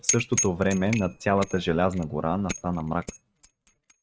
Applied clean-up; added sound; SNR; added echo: neural mask model RNNoise.